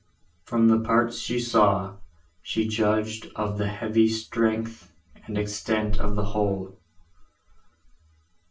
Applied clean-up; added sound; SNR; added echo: none; none; none; reverberation time 0.3 s.